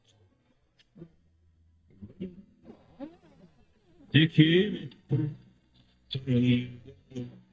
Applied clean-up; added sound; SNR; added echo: neural mask model DeepFilterNet 3.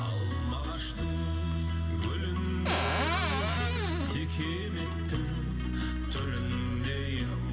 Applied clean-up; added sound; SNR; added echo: none; Cupboard open or close; 1 dB; reverberation time 2.0 s.